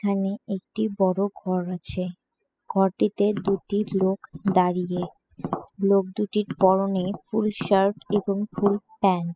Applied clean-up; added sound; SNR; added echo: classical method spectral subtraction.